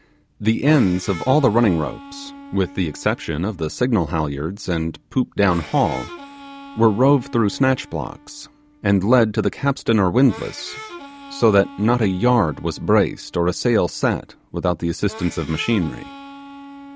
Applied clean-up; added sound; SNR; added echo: none; Harmonica; 19 dB; none.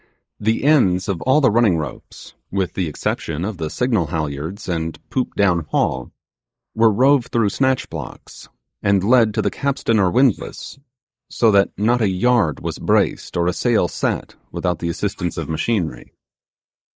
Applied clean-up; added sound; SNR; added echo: neural mask model Resemble Enhance denoiser.